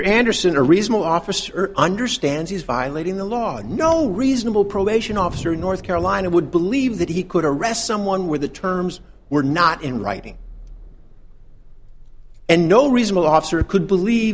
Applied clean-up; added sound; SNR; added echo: none; Thunder + Engine starting / Car; 18 dB; none.